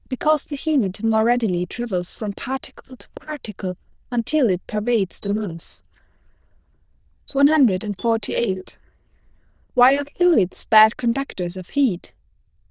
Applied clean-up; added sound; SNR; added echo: neural diffusion model UNIVERSE++.